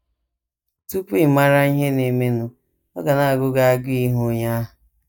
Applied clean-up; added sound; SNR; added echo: neural mask model DeepFilterNet 3.